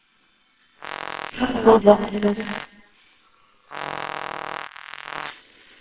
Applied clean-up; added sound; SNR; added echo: neural separator model SepFormer WHAMR!.